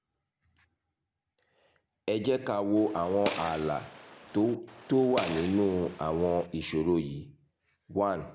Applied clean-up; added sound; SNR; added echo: none; Gunshot, gunfire; 11 dB; none.